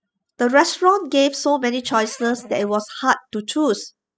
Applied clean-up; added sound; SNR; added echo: classical method spectral subtraction.